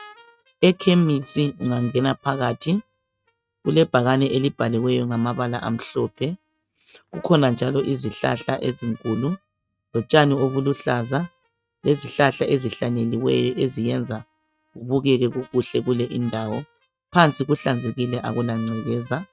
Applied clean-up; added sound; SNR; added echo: neural mask model RNNoise.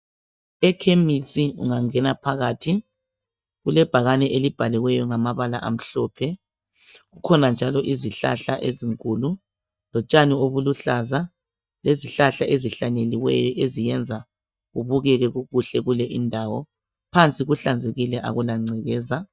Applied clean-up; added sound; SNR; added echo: neural mask model DeepFilterNet 3.